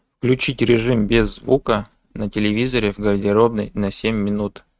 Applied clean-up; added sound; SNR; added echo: neural mask model RNNoise.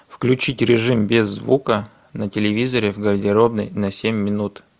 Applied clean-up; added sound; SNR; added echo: none; none; none; none.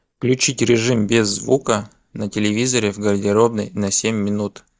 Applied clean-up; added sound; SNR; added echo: neural mask model DeepFilterNet 3.